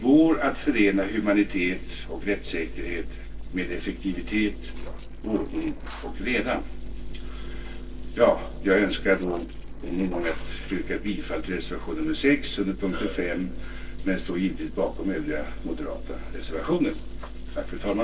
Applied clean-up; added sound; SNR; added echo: neural separator model SepFormer DNS4.